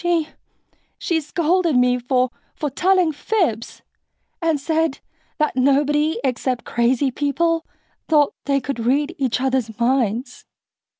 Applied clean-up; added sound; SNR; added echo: none; none; none; none.